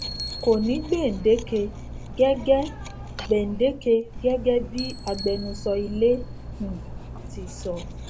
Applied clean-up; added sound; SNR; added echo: none; Cutlery, silverware + Bicycle; 7 dB; none.